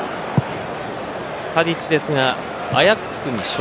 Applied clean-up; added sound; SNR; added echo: none; none; none; none.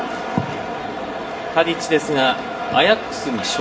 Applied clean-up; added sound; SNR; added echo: none; none; none; reverberation time 0.7 s.